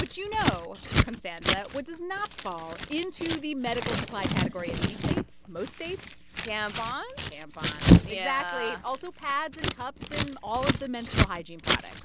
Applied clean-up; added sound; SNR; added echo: none; Scissors; -5 dB; none.